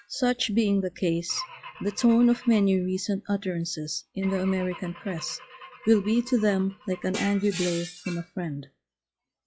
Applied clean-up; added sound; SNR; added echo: classical method log-MMSE.